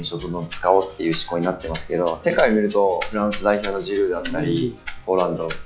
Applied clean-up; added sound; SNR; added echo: classical method log-MMSE.